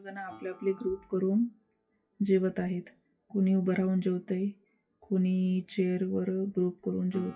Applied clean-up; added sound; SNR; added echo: classical method WPE with log-MMSE.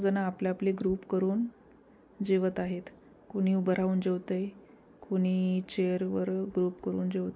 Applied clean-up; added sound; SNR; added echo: none; none; none; none.